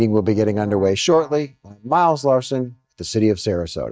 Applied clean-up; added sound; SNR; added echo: neural mask model DeepFilterNet 3.